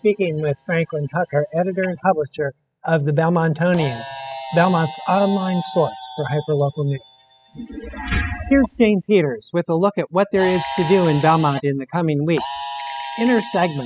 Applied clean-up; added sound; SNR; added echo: classical method spectral subtraction.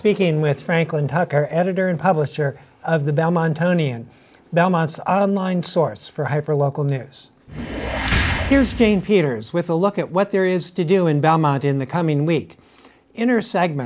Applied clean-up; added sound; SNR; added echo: none; none; none; none.